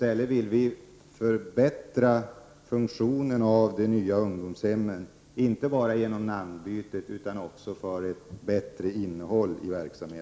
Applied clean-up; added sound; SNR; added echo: none; none; none; none.